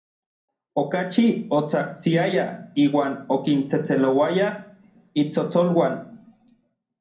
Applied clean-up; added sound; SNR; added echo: none; none; none; reverberation time 0.6 s.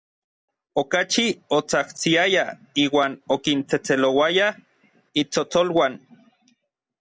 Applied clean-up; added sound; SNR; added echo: none; none; none; none.